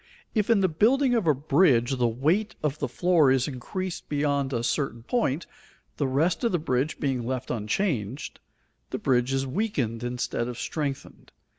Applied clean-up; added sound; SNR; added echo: none; none; none; none.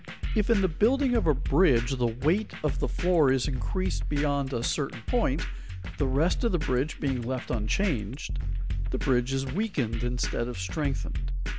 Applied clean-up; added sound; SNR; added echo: none; Drum kit; 2 dB; none.